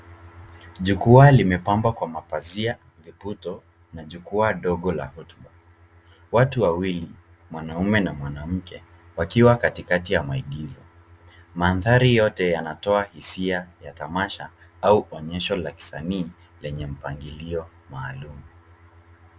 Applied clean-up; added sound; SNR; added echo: none; none; none; none.